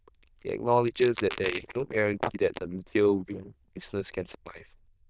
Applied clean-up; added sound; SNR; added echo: neural diffusion model UNIVERSE++.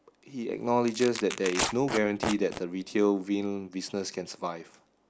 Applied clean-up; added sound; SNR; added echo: none; Tearing; 7 dB; none.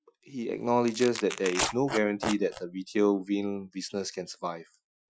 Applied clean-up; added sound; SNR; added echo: classical method Wiener filter.